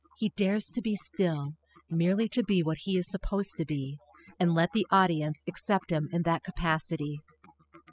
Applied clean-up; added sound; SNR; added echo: classical method spectral subtraction.